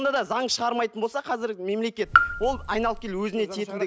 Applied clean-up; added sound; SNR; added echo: none; Raindrop / Drip; -1 dB; none.